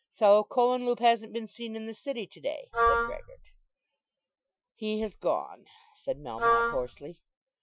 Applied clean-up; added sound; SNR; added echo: classical method Wiener filter.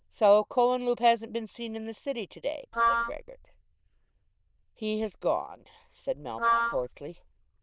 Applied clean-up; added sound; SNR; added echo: neural diffusion model UNIVERSE++.